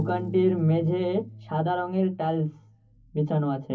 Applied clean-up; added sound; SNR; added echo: none; Piano; 15 dB; reverberation time 0.3 s.